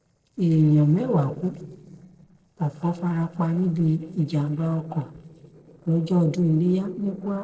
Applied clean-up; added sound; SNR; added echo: neural separator model SepFormer DNS4.